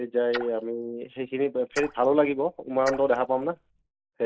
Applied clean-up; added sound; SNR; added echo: neural mask model Resemble Enhance denoiser.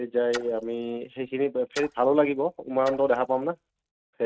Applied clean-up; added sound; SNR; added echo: neural mask model RNNoise.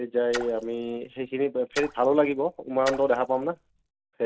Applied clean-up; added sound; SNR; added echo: none; Splash, splatter; 15 dB; none.